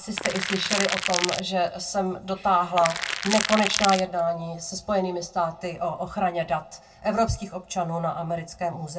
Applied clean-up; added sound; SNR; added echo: none; Crackle; 2 dB; reverberation time 0.1 s.